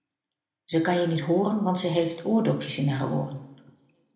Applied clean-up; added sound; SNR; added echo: none; none; none; reverberation time 0.9 s.